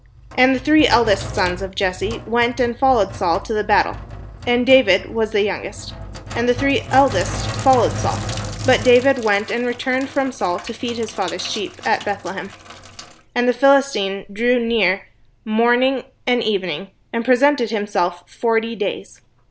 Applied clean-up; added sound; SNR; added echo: none; Sink (filling or washing); 13 dB; none.